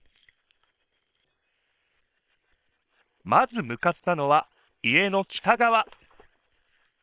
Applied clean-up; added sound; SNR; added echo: neural separator model SepFormer WHAM!.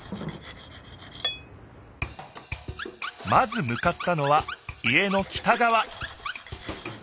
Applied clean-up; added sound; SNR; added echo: none; Cutlery, silverware; 16 dB; none.